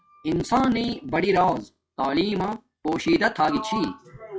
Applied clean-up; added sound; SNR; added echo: classical method log-MMSE.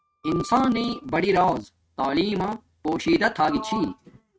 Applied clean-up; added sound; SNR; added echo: neural mask model RNNoise.